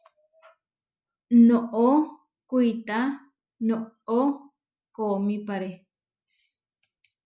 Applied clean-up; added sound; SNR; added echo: none; none; none; none.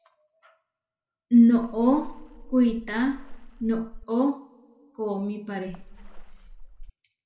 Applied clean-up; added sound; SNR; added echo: none; Water / Splash, splatter; 14 dB; reverberation time 0.9 s.